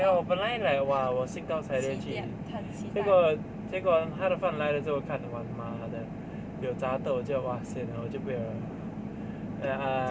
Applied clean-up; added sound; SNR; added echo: none; none; none; none.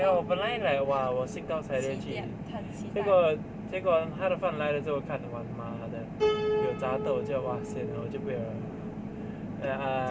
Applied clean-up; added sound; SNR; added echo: none; Piano; 8 dB; none.